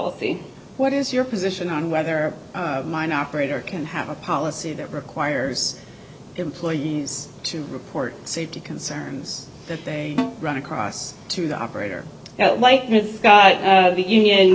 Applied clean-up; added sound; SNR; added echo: none; Snare drum; 9 dB; none.